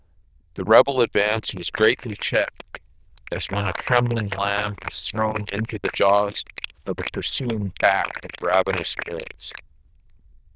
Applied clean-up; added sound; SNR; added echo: neural diffusion model UNIVERSE++.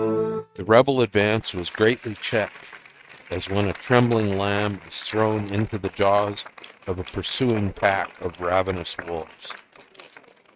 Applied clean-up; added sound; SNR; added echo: neural mask model RNNoise.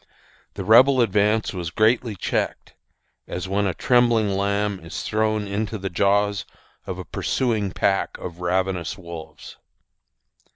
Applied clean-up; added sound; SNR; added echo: none; none; none; none.